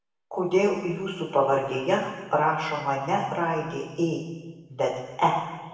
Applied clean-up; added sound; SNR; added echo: none; none; none; reverberation time 1.2 s.